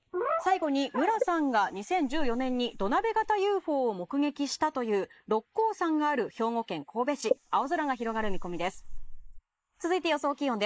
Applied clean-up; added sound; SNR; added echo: neural mask model Resemble Enhance denoiser.